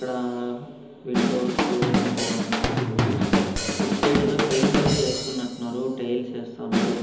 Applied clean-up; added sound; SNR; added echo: none; Drum / Drum kit; -3 dB; reverberation time 1.2 s.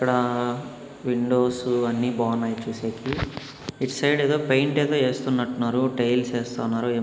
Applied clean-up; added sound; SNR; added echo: none; none; none; none.